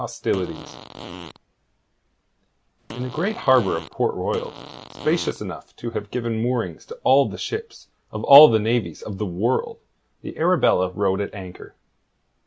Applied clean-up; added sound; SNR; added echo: none; Fart; 14 dB; none.